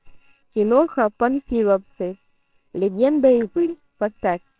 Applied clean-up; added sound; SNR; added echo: neural separator model SepFormer WHAMR!.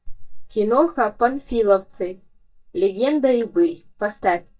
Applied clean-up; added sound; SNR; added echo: neural mask model DeepFilterNet 3.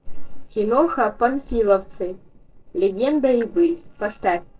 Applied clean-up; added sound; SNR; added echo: neural separator model SepFormer DNS4.